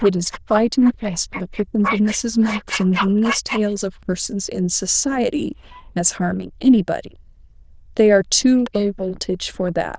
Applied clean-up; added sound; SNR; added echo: neural diffusion model UNIVERSE++.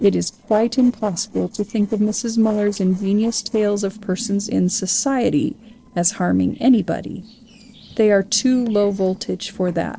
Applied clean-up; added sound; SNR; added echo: neural separator model SepFormer DNS4.